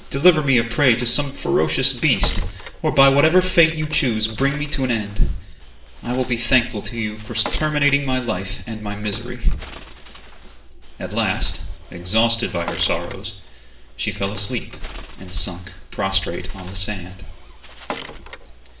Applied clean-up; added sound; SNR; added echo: none; Bird; 18 dB; reverberation time 0.5 s.